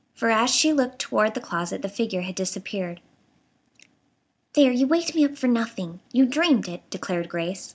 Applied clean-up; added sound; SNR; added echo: none; none; none; none.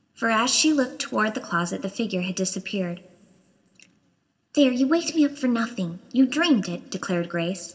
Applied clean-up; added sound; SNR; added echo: none; none; none; reverberation time 1.3 s.